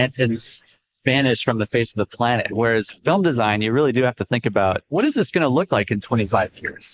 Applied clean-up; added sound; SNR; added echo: neural mask model Resemble Enhance denoiser.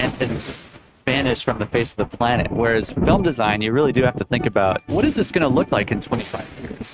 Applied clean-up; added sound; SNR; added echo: neural mask model RNNoise.